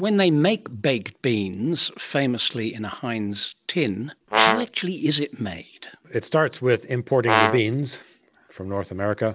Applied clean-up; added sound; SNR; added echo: none; Brass instrument; -1 dB; none.